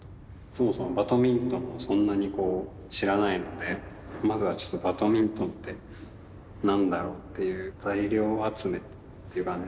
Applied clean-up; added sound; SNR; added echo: none; none; none; none.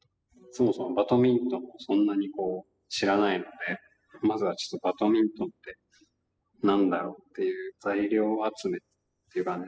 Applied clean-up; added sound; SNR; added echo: classical method spectral subtraction.